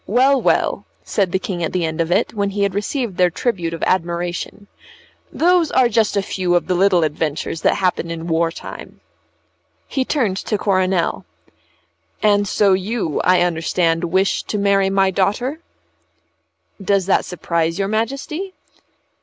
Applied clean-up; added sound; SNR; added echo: none; none; none; none.